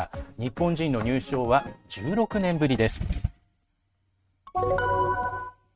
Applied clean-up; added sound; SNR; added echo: neural mask model RNNoise.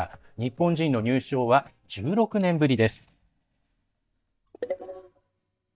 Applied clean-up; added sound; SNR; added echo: neural mask model DeepFilterNet 3.